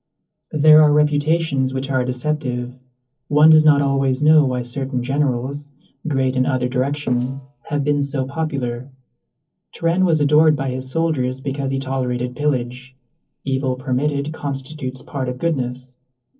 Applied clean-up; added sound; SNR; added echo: neural separator model SepFormer DNS4.